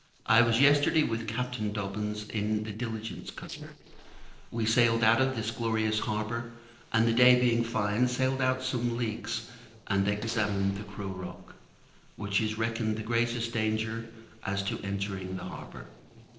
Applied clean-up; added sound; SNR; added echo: neural separator model SepFormer DNS4.